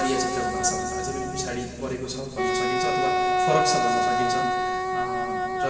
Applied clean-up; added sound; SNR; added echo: none; Wind instrument, woodwind instrument; -4 dB; reverberation time 2.5 s.